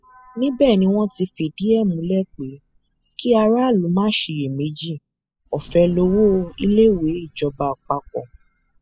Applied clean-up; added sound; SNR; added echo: classical method spectral subtraction.